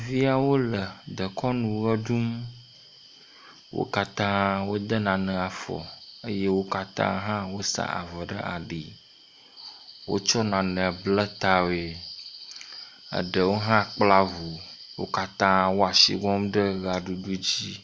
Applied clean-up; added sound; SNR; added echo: none; none; none; none.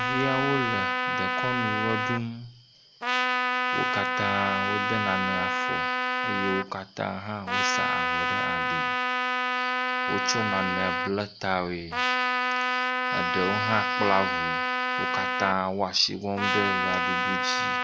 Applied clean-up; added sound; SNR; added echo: none; Trumpet; -4 dB; none.